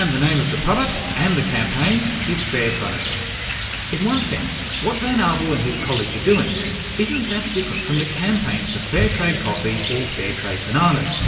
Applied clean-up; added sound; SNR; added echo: none; Rain; 5 dB; reverberation time 2.4 s.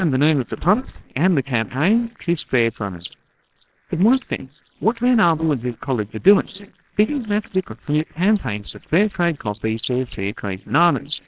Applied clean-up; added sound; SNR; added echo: neural separator model SepFormer WHAMR!.